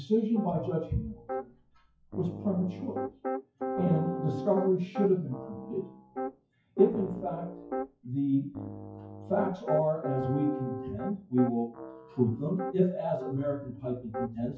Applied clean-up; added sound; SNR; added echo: classical method WPE with log-MMSE.